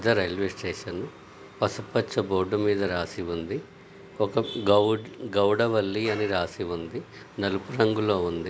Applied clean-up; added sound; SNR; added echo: none; none; none; none.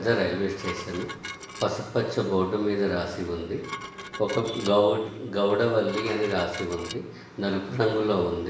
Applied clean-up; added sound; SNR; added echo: none; Dishes, pots, and pans; 14 dB; reverberation time 0.9 s.